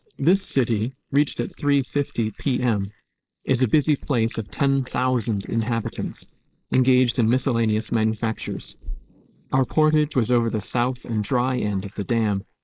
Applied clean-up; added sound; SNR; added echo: neural mask model Resemble Enhance denoiser.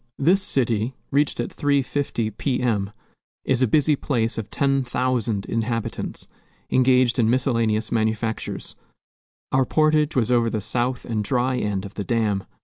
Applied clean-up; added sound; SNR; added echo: none; none; none; none.